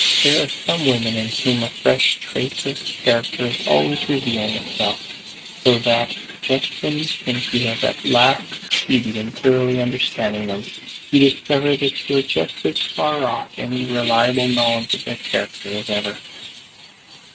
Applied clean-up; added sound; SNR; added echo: neural mask model RNNoise.